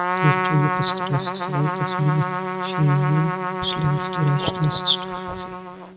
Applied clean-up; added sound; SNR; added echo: none; Trumpet; 2 dB; reverberation time 1.2 s.